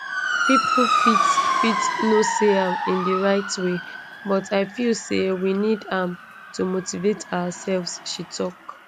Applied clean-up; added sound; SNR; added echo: none; Motor vehicle (road) / Siren; 2 dB; none.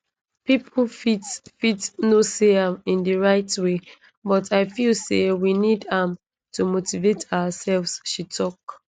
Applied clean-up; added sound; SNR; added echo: none; none; none; none.